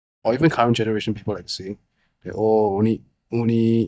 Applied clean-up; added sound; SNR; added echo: neural mask model DeepFilterNet 3.